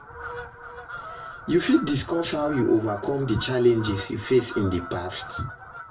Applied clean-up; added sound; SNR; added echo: none; Fowl; 13 dB; reverberation time 0.2 s.